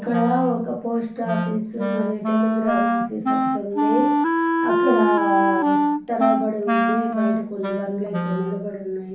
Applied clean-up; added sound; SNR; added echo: none; Wind instrument, woodwind instrument; -2 dB; reverberation time 0.6 s.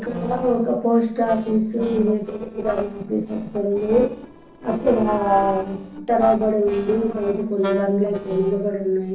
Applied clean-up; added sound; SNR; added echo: neural separator model SepFormer DNS4.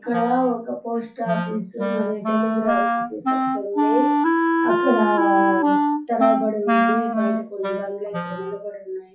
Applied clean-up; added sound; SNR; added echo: classical method WPE with log-MMSE.